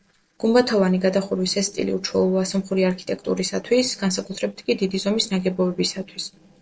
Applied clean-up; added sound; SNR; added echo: neural separator model SepFormer DNS4.